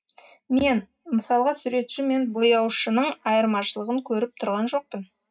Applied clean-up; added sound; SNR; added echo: none; none; none; reverberation time 0.2 s.